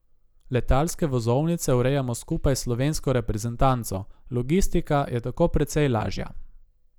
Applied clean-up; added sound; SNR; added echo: none; none; none; none.